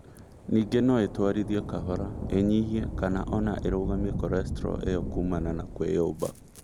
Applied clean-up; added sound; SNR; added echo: none; Thunder / Rain; 6 dB; none.